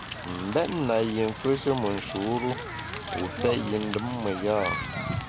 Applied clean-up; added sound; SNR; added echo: none; Crackle; 6 dB; none.